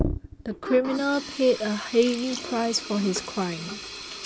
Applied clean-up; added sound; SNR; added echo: none; Sink (filling or washing); 8 dB; none.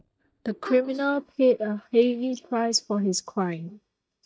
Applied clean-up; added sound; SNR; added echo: neural mask model DeepFilterNet 3.